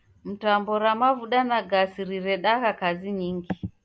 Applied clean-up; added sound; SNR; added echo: none; none; none; none.